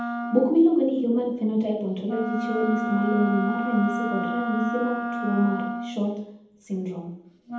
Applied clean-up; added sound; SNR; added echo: none; Wind instrument, woodwind instrument; 5 dB; reverberation time 0.8 s.